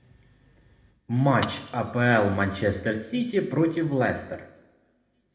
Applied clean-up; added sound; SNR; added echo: none; Shatter; 19 dB; reverberation time 0.7 s.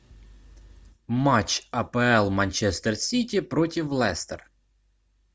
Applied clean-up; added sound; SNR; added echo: none; none; none; none.